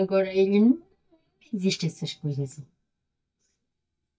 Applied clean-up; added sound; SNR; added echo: neural mask model DeepFilterNet 3.